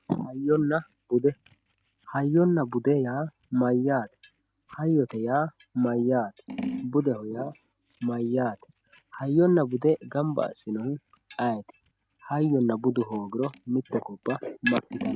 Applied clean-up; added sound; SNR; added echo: none; Scissors; 18 dB; none.